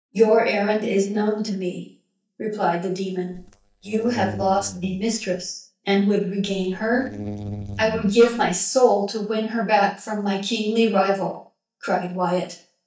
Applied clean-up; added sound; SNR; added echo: neural mask model DeepFilterNet 3.